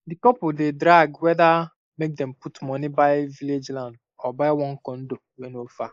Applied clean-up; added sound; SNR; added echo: neural mask model Resemble Enhance denoiser.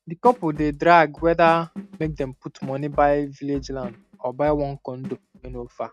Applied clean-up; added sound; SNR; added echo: neural mask model RNNoise.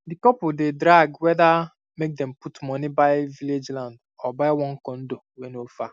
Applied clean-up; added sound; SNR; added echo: none; none; none; none.